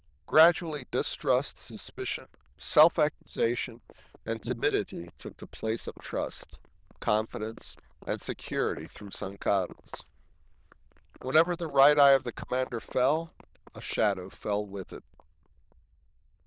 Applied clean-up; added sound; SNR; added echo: neural diffusion model UNIVERSE++.